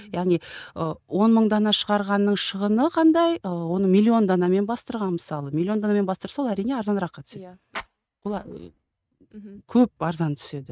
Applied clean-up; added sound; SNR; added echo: neural mask model RNNoise.